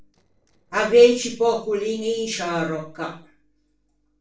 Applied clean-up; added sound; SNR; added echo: neural separator model SepFormer DNS4.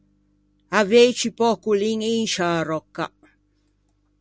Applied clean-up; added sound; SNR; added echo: none; none; none; none.